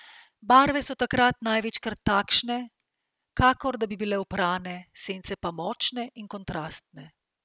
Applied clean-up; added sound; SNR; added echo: none; none; none; none.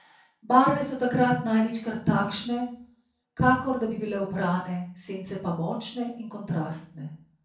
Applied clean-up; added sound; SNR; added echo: none; none; none; reverberation time 0.6 s.